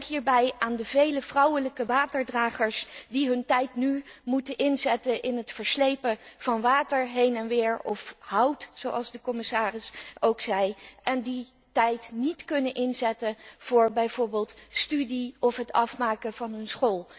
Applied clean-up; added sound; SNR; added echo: none; none; none; none.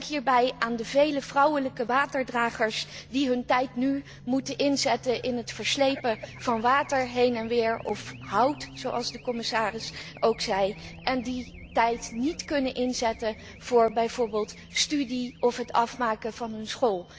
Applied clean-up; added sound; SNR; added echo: none; Race car, auto racing / Alarm; 19 dB; none.